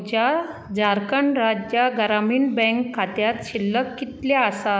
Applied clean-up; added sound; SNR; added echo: none; none; none; none.